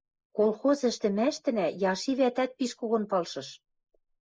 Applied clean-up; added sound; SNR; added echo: neural mask model Resemble Enhance denoiser.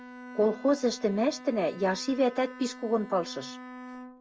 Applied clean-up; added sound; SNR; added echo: none; Bowed string instrument; 16 dB; none.